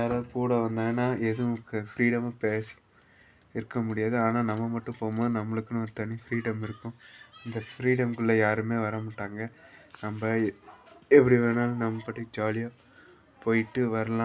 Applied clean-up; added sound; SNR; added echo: none; none; none; none.